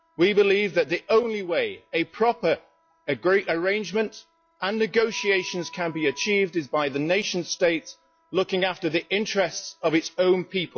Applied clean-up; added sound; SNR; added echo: classical method log-MMSE.